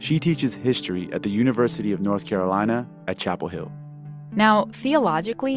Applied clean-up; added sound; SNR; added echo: none; none; none; none.